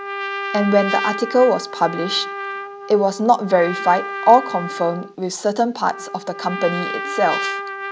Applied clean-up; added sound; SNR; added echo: none; Trumpet; 8 dB; none.